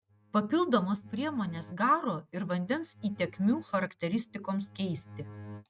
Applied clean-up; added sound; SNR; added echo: neural mask model RNNoise.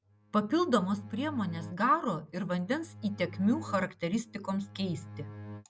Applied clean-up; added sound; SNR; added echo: none; Bowed string instrument; 15 dB; none.